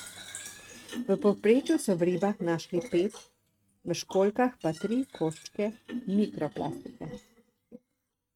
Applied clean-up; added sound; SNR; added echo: neural mask model RNNoise.